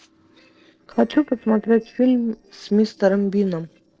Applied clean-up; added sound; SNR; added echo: neural separator model SepFormer DNS4.